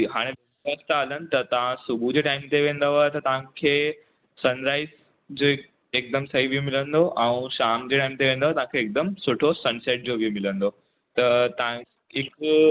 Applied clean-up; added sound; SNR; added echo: none; none; none; none.